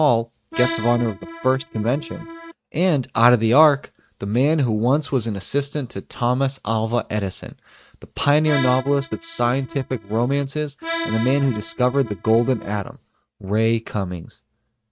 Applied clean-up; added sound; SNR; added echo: neural mask model RNNoise.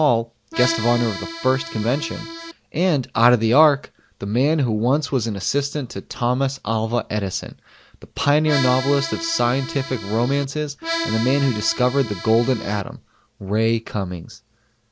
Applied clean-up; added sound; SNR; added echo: none; Accordion; 8 dB; none.